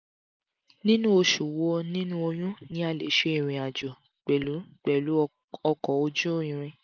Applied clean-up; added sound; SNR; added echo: none; none; none; none.